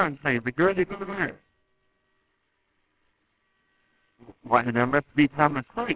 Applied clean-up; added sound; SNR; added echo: neural separator model SepFormer WHAMR!.